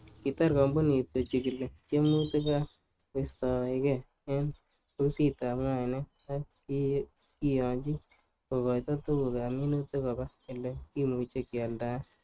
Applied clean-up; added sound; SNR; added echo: neural mask model RNNoise.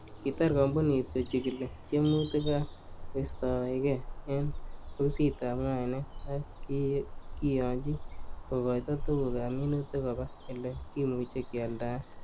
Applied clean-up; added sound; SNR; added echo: none; Bird vocalization, bird call, bird song; 8 dB; none.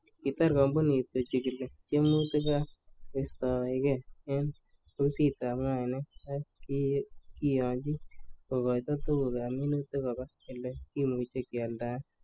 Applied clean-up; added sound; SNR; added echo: classical method spectral subtraction.